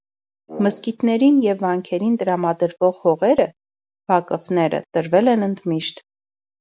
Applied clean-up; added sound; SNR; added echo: none; Brass instrument; 18 dB; none.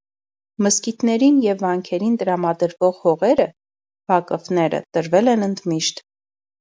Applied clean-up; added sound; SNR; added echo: none; none; none; none.